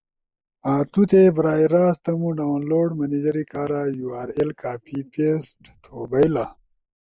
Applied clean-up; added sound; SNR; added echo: neural mask model Resemble Enhance denoiser.